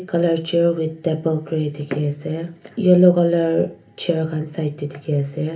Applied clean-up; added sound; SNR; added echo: none; none; none; reverberation time 0.3 s.